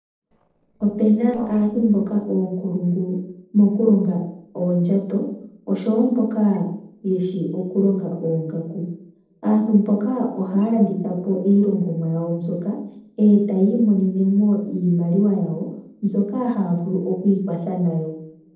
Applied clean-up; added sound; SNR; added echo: neural separator model SepFormer DNS4.